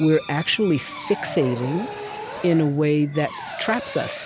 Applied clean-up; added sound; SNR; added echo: none; Drill; 12 dB; none.